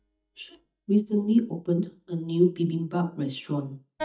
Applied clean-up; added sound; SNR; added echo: neural mask model DeepFilterNet 3.